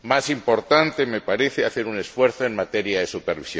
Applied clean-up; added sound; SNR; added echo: none; none; none; none.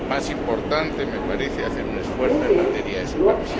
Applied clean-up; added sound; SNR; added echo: none; Subway, metro, underground; -5 dB; none.